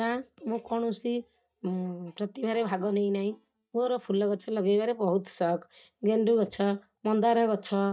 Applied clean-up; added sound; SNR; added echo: neural mask model DeepFilterNet 3.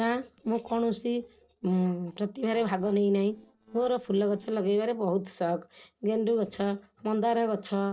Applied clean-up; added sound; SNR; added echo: neural separator model SepFormer DNS4.